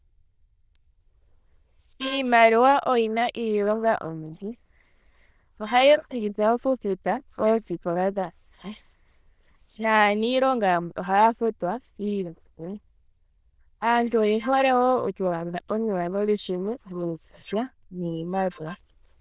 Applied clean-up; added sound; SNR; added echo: neural diffusion model UNIVERSE++.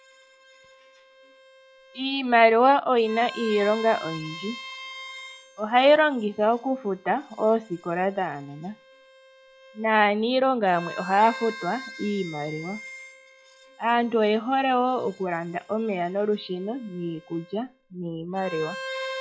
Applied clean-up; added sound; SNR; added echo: classical method log-MMSE.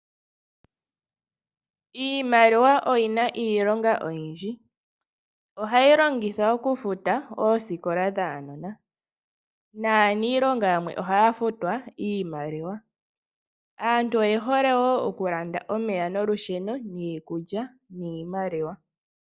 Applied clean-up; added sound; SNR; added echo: none; none; none; none.